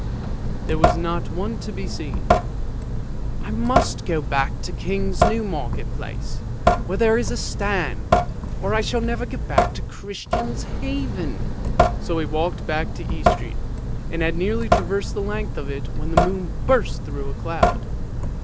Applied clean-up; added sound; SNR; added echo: none; Drip / Sink (filling or washing) / Water tap, faucet; -4 dB; none.